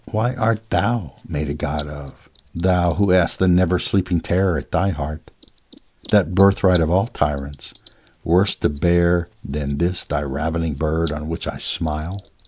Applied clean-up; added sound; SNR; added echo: none; Bird; 13 dB; none.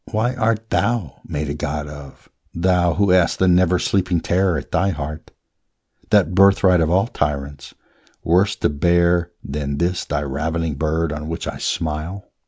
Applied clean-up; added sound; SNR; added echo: none; none; none; none.